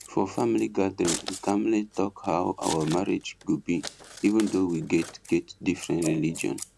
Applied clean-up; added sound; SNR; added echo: none; Scissors; 14 dB; none.